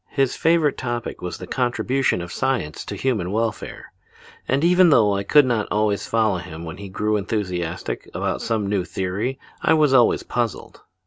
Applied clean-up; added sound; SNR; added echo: none; none; none; none.